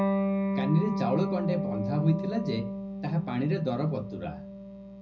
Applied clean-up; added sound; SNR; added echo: none; Electric guitar; 1 dB; reverberation time 0.4 s.